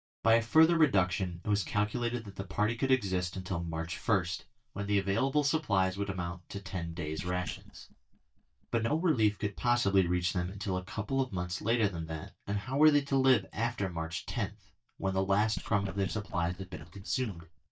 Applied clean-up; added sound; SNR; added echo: neural mask model DeepFilterNet 3.